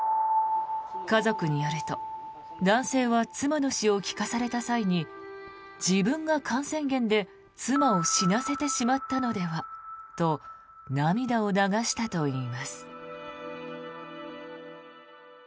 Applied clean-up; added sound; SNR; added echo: none; none; none; none.